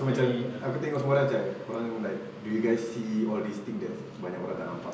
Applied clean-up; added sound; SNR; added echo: none; none; none; none.